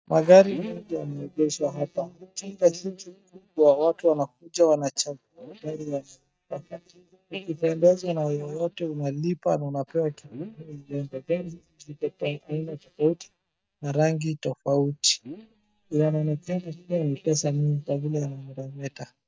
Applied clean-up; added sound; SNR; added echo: neural mask model DeepFilterNet 3.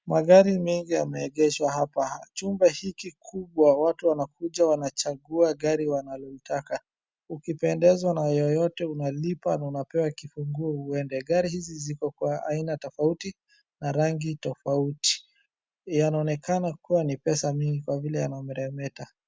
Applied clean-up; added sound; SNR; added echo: none; none; none; none.